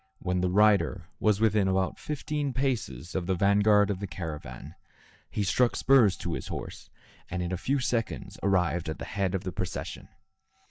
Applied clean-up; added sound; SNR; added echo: neural mask model DeepFilterNet 3.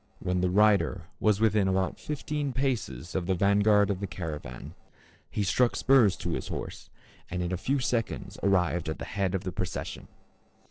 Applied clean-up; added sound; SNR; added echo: neural separator model SepFormer DNS4.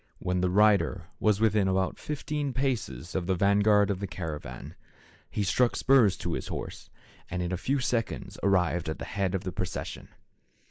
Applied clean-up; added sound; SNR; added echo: neural mask model Resemble Enhance denoiser.